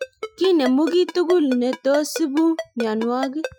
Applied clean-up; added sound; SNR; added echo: classical method Wiener filter.